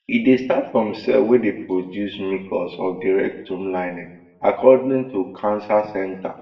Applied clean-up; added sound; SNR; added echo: none; none; none; reverberation time 0.7 s.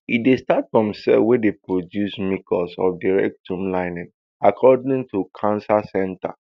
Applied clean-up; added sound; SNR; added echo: none; none; none; none.